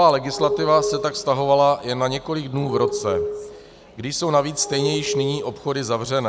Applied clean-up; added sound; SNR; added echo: none; Glass; 6 dB; none.